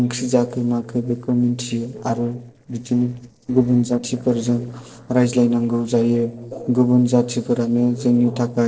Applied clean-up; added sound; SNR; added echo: neural separator model SepFormer DNS4.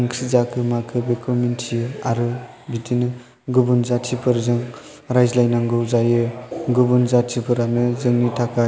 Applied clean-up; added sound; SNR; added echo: none; none; none; none.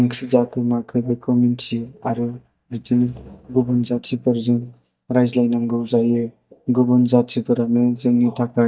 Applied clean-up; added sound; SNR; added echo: neural mask model DeepFilterNet 3.